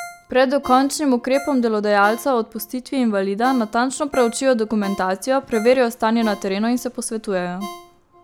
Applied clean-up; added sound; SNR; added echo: none; Ringtone; 19 dB; none.